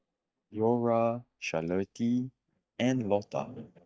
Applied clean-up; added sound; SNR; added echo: neural mask model DeepFilterNet 3.